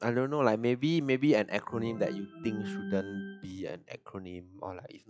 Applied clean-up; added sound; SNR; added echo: classical method log-MMSE.